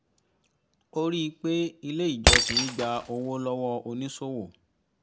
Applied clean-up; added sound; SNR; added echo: none; Shatter; -1 dB; none.